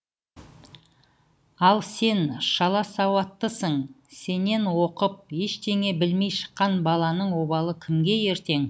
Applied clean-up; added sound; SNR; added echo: none; none; none; none.